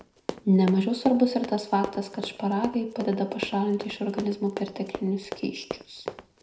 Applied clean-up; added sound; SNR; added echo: none; Run; 12 dB; reverberation time 0.5 s.